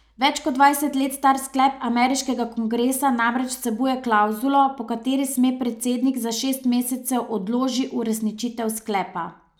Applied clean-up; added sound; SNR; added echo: none; none; none; none.